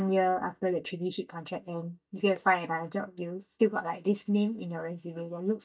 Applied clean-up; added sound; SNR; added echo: neural mask model DeepFilterNet 3.